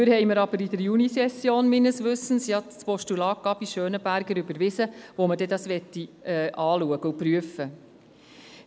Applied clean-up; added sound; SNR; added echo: none; none; none; none.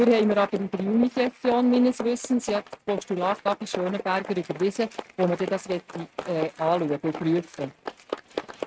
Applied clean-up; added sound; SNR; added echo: neural mask model RNNoise.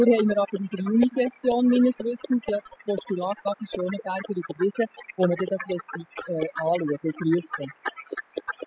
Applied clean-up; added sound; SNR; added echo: classical method spectral subtraction.